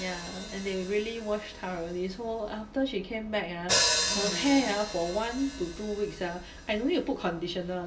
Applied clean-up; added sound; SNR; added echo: none; Hi-hat; 4 dB; reverberation time 0.2 s.